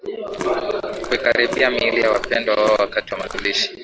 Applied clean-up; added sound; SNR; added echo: none; Walk, footsteps; 14 dB; none.